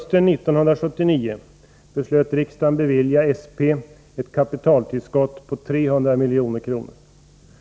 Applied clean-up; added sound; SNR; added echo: none; none; none; none.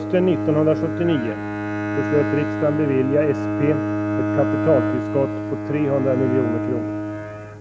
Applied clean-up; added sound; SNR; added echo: none; Bowed string instrument; 2 dB; none.